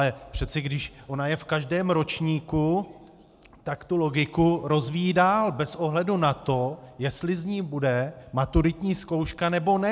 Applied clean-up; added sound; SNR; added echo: none; none; none; none.